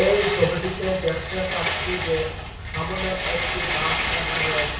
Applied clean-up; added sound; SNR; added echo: none; Rattle; -2 dB; reverberation time 0.6 s.